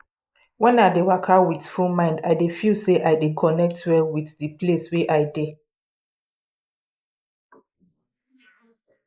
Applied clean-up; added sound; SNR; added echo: neural mask model Resemble Enhance denoiser.